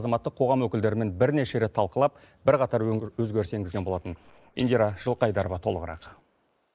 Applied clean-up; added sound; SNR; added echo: neural mask model Resemble Enhance denoiser.